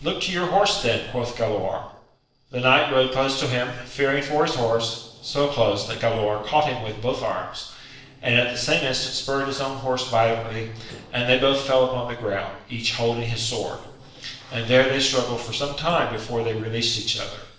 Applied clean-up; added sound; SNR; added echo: neural separator model SepFormer DNS4.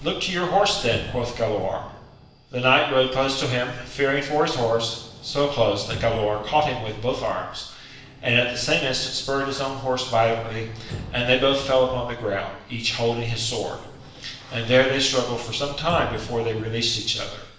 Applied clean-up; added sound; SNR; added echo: none; Sliding door; 17 dB; reverberation time 0.8 s.